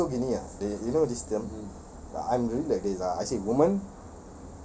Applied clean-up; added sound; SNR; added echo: none; none; none; none.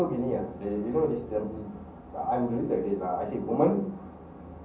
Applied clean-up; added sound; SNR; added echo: none; none; none; reverberation time 0.6 s.